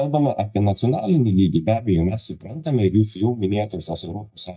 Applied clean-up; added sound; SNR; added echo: neural mask model DeepFilterNet 3.